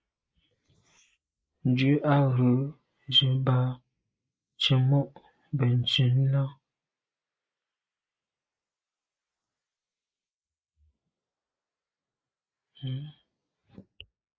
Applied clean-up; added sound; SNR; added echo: neural mask model Resemble Enhance denoiser.